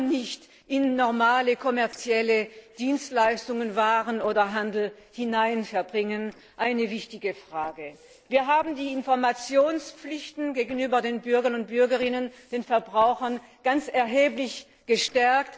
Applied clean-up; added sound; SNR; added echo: neural separator model SepFormer DNS4.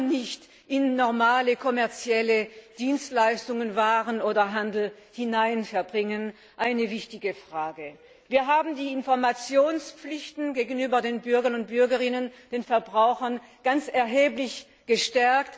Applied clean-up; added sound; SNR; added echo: none; none; none; none.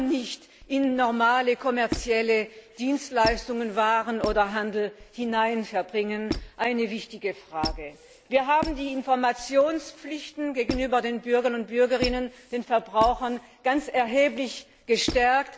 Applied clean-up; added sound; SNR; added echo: none; Squeak; 13 dB; none.